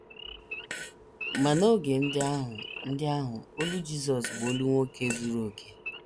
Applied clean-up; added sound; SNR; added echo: none; Fart + Idling / Wild animals; 11 dB; none.